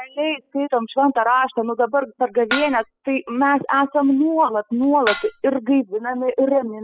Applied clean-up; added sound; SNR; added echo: classical method spectral subtraction.